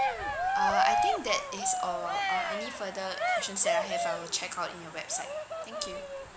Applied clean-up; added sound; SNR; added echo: none; Cheering; -3 dB; none.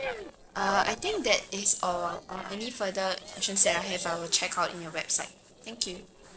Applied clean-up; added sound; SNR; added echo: neural separator model SepFormer DNS4.